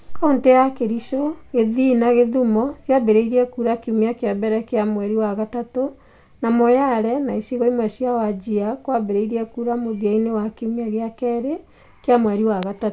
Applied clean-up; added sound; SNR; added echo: none; none; none; none.